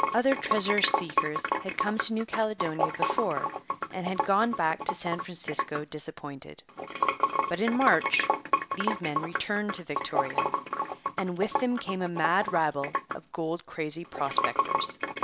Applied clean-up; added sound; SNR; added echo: none; Sink (filling or washing) / Water; 0 dB; none.